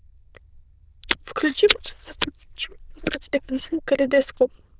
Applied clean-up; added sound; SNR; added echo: neural diffusion model UNIVERSE++.